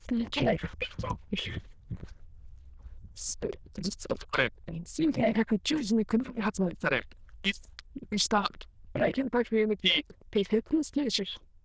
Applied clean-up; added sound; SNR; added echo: neural diffusion model UNIVERSE++.